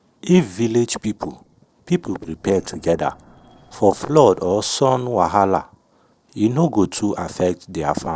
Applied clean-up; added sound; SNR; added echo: neural separator model SepFormer DNS4.